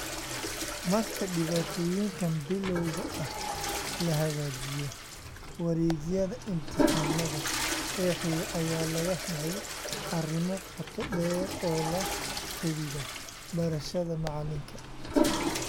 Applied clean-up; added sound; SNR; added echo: none; Toilet flush / Water; 2 dB; none.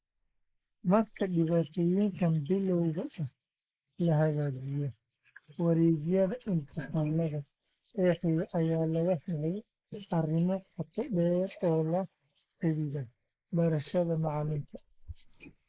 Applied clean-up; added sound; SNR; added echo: neural mask model Resemble Enhance denoiser.